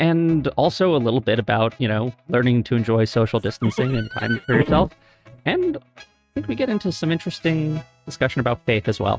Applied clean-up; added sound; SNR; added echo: neural mask model RNNoise.